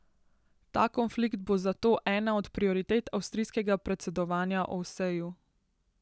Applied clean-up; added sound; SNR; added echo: none; none; none; none.